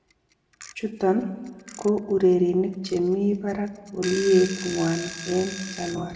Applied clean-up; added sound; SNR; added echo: none; Alarm / Clock; 16 dB; reverberation time 1.1 s.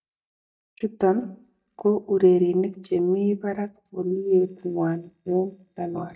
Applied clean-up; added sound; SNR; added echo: neural mask model DeepFilterNet 3.